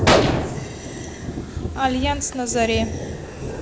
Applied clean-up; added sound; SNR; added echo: none; Thunder + Gunshot, gunfire; -3 dB; none.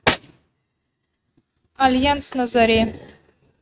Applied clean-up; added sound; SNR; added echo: neural mask model RNNoise.